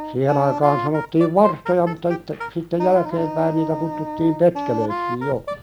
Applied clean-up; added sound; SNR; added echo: none; Wind instrument, woodwind instrument; 8 dB; none.